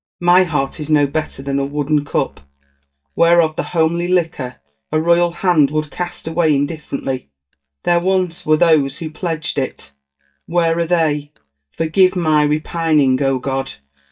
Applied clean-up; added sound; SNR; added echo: neural mask model DeepFilterNet 3.